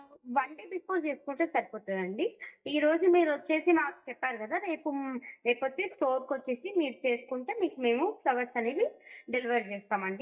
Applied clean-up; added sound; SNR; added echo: neural mask model DeepFilterNet 3.